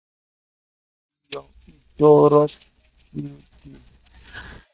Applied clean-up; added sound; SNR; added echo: neural mask model DeepFilterNet 3.